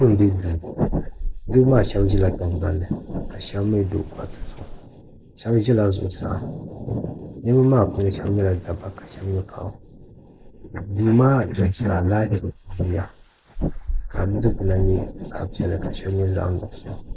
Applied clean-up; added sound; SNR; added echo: neural mask model Resemble Enhance denoiser.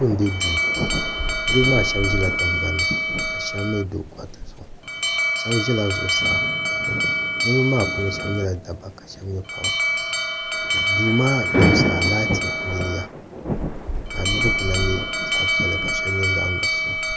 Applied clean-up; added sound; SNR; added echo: none; Thunder / Rain + Alarm; -3 dB; none.